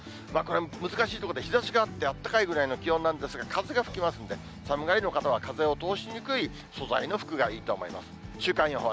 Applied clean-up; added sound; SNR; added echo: none; none; none; none.